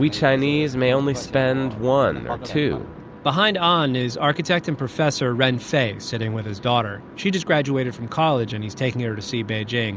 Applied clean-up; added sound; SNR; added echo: none; none; none; none.